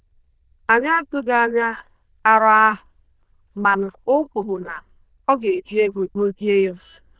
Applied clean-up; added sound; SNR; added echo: neural diffusion model UNIVERSE++.